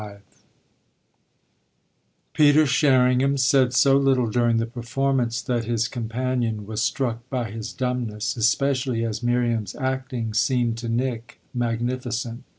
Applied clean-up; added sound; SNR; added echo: none; none; none; none.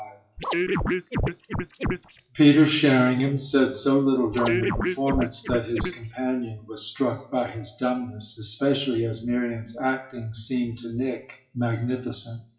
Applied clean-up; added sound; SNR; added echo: classical method WPE with log-MMSE.